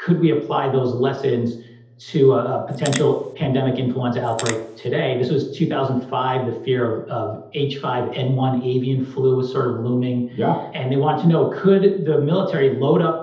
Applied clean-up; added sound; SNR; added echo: none; Crackle; 12 dB; reverberation time 0.8 s.